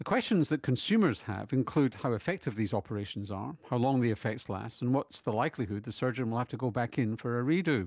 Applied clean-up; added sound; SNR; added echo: none; none; none; none.